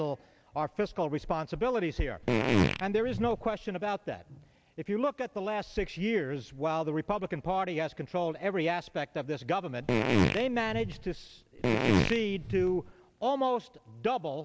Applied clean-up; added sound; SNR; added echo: none; Fart; -3 dB; none.